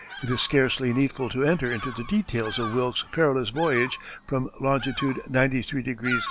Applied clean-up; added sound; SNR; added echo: none; Bird vocalization, bird call, bird song; 13 dB; none.